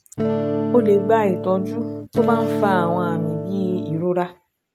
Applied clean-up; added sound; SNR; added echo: none; Electric guitar / Strum; 2 dB; none.